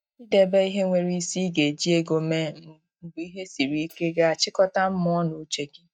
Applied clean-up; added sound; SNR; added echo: neural mask model DeepFilterNet 3.